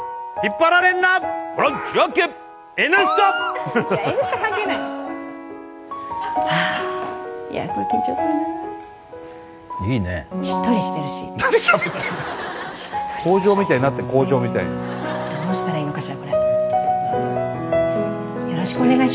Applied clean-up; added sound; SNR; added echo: none; none; none; none.